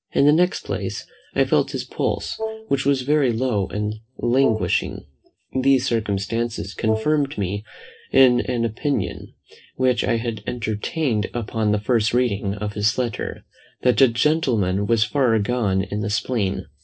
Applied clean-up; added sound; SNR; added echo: neural separator model SepFormer DNS4.